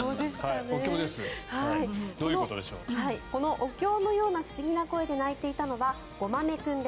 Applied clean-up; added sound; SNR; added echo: none; none; none; none.